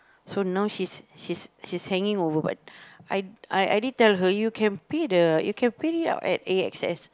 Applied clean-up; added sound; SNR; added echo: none; none; none; none.